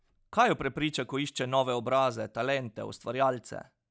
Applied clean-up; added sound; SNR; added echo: none; none; none; none.